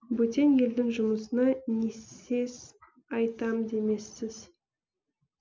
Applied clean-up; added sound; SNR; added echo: none; none; none; none.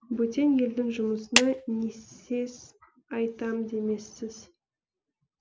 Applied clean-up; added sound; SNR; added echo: none; Clapping; 0 dB; none.